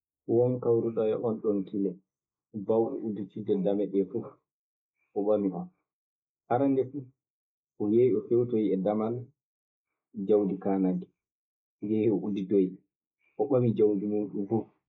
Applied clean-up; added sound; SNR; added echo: neural mask model Resemble Enhance denoiser.